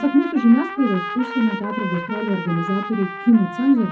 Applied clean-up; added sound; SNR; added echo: none; Trumpet; 10 dB; reverberation time 0.4 s.